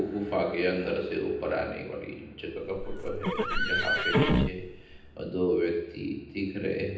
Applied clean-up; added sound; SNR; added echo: none; Livestock, farm animals, working animals; -2 dB; reverberation time 0.9 s.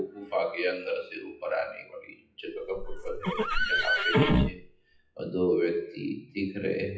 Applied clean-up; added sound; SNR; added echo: classical method WPE with log-MMSE.